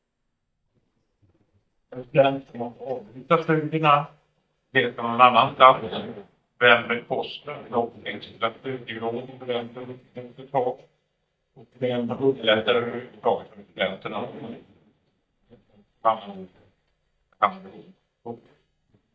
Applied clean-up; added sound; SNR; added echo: neural mask model DeepFilterNet 3.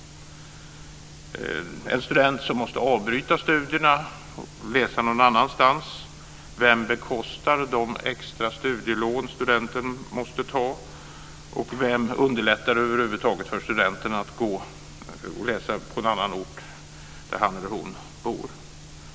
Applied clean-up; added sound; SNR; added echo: none; none; none; none.